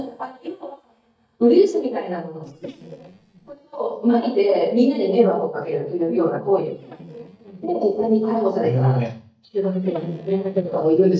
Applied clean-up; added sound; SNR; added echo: neural mask model DeepFilterNet 3.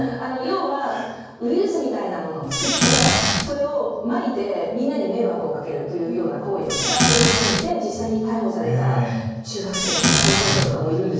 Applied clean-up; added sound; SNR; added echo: none; Squeak / Cupboard open or close; -4 dB; reverberation time 1.3 s.